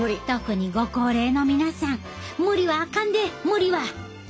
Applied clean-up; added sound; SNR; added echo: none; none; none; none.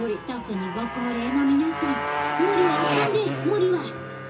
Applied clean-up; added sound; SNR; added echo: none; Motorcycle; 3 dB; reverberation time 0.2 s.